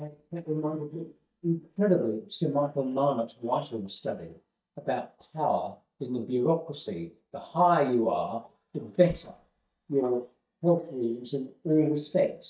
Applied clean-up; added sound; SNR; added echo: neural mask model DeepFilterNet 3.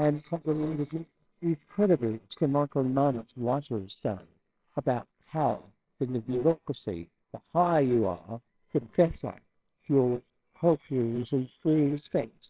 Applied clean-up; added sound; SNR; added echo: neural separator model SepFormer WHAMR!.